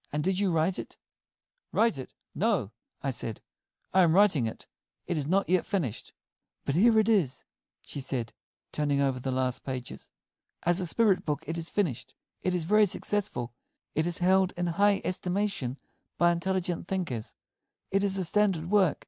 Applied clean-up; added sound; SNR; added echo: neural mask model Resemble Enhance denoiser.